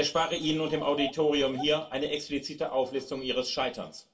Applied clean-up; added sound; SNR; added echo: none; Dog; 17 dB; reverberation time 0.2 s.